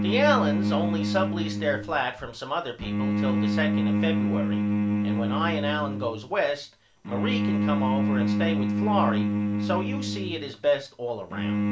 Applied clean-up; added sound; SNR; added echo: none; Bowed string instrument; -3 dB; reverberation time 0.3 s.